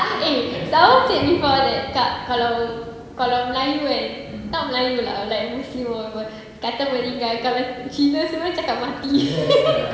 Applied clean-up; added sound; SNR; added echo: none; Thunder / Rain; 17 dB; reverberation time 1.1 s.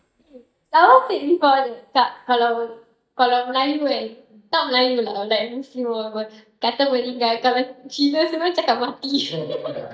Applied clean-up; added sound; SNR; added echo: neural mask model DeepFilterNet 3.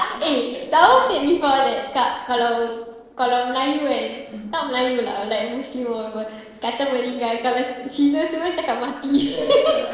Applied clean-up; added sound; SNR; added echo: neural separator model SepFormer DNS4.